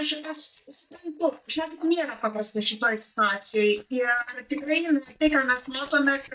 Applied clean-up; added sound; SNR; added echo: neural mask model DeepFilterNet 3.